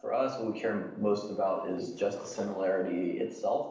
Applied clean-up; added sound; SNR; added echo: neural separator model SepFormer DNS4.